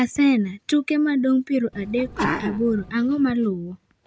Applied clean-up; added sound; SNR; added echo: none; Sneeze; 7 dB; none.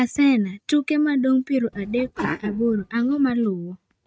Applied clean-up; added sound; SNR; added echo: neural mask model RNNoise.